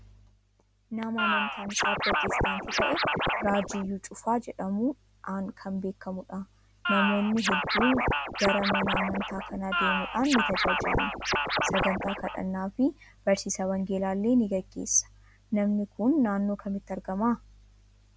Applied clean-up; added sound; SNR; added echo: none; Scratching (performance technique); -1 dB; none.